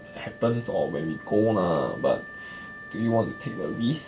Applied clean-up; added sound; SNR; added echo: none; Wind instrument, woodwind instrument; 16 dB; none.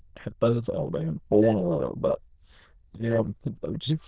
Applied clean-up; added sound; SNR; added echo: neural diffusion model UNIVERSE++.